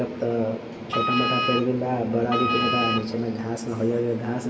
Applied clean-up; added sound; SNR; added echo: none; Wind instrument, woodwind instrument; 2 dB; reverberation time 1.9 s.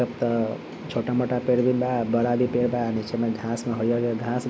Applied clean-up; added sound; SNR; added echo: none; none; none; none.